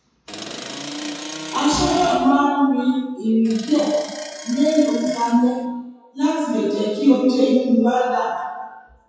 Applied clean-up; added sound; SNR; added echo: classical method WPE with log-MMSE.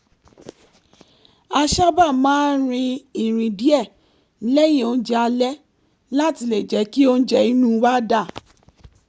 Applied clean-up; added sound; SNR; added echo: none; none; none; none.